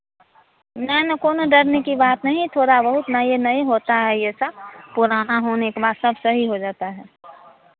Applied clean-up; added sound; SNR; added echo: none; none; none; none.